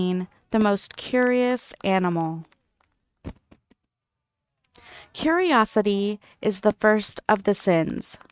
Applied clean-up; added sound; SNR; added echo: neural mask model RNNoise.